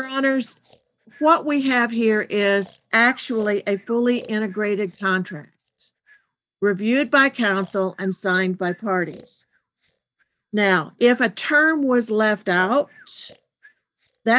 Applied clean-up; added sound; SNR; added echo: neural mask model DeepFilterNet 3.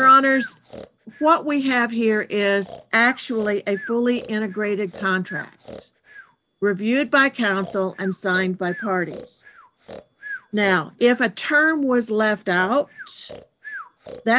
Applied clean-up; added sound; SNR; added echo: none; Breathing; 19 dB; none.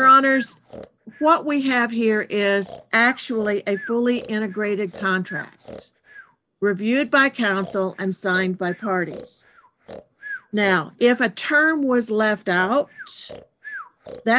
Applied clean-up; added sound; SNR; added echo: neural mask model Resemble Enhance denoiser.